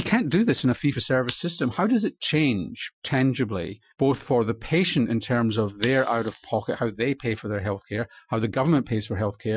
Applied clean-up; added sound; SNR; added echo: classical method Wiener filter.